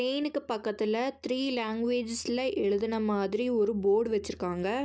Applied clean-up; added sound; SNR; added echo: none; none; none; none.